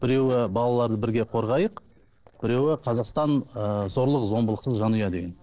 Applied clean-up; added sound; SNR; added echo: neural separator model SepFormer DNS4.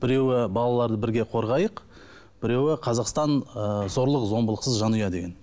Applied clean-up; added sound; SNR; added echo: none; none; none; none.